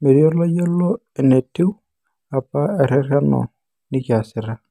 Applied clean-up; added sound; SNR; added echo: none; none; none; none.